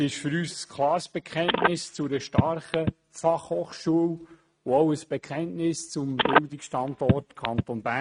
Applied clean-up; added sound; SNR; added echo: neural mask model RNNoise.